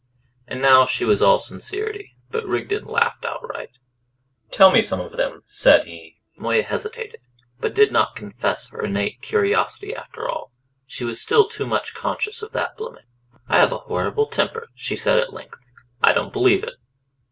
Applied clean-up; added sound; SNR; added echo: none; none; none; none.